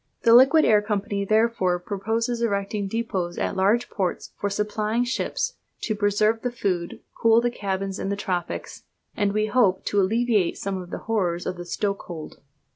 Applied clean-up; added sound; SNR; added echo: none; none; none; none.